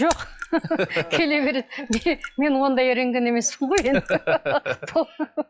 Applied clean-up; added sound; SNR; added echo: classical method log-MMSE.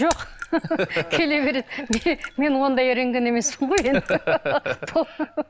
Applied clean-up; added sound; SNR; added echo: none; Raindrop / Splash, splatter; 17 dB; none.